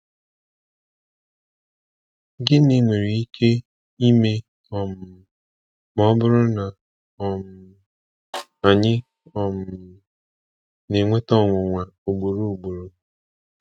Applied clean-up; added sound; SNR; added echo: neural mask model RNNoise.